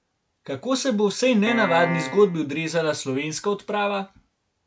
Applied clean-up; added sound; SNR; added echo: none; Piano; 5 dB; none.